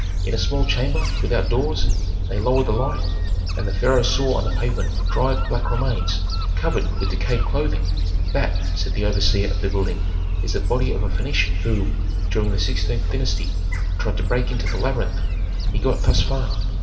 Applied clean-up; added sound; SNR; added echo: none; Gull, seagull; -5 dB; reverberation time 2.6 s.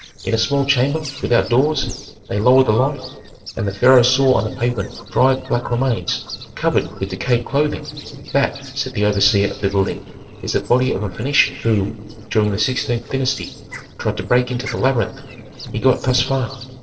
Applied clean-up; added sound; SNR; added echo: neural separator model SepFormer DNS4.